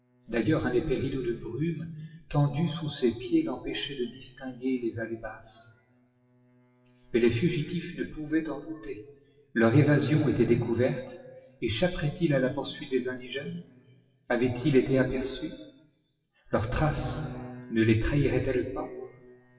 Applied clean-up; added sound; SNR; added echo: classical method WPE with log-MMSE.